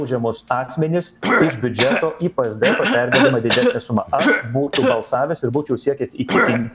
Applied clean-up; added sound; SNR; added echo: none; Cough; 1 dB; none.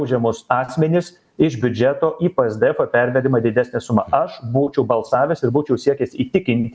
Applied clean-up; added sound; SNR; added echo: none; none; none; none.